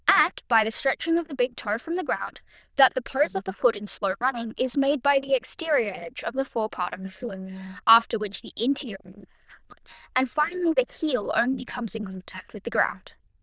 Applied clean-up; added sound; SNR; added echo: neural diffusion model UNIVERSE++.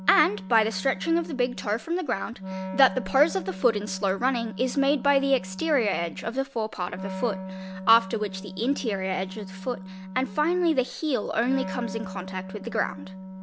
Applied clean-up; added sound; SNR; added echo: none; Wind instrument, woodwind instrument; 11 dB; none.